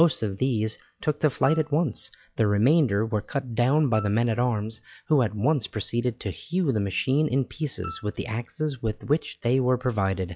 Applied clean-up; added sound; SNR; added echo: classical method log-MMSE.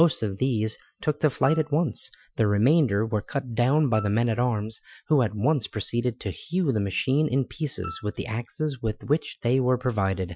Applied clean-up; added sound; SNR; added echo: classical method Wiener filter.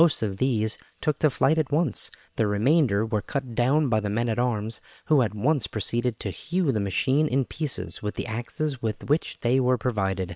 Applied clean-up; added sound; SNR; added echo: neural separator model SepFormer WHAM!.